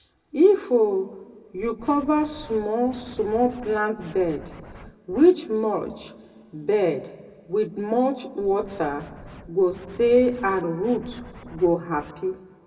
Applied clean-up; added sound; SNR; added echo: none; Scratching (performance technique); 19 dB; reverberation time 1.2 s.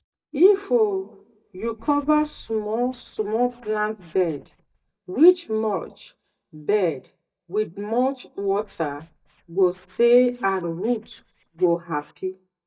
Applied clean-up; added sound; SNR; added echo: neural mask model DeepFilterNet 3.